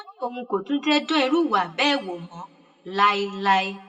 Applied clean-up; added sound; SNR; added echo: none; none; none; reverberation time 1.3 s.